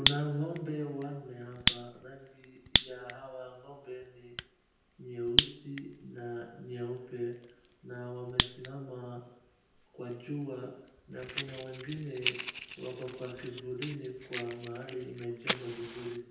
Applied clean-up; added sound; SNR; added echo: none; Fire; -2 dB; reverberation time 0.9 s.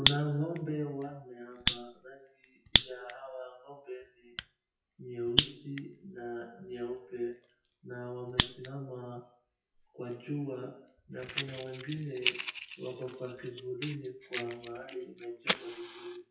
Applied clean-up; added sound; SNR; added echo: classical method WPE with log-MMSE.